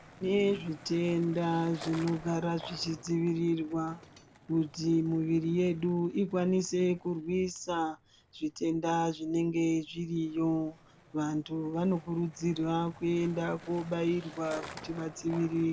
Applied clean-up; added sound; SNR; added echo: none; Skateboard; 20 dB; none.